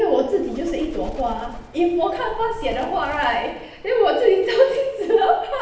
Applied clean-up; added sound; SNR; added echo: none; Bird; 16 dB; reverberation time 0.8 s.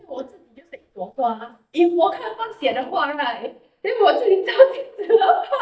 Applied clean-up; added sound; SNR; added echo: neural mask model DeepFilterNet 3.